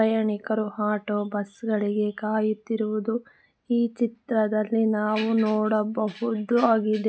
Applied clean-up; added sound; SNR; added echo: none; none; none; none.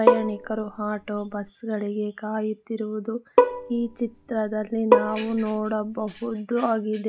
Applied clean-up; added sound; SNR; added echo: none; Bowed string instrument; -2 dB; none.